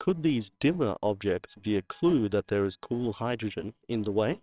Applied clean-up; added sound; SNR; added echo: neural separator model SepFormer WHAMR!.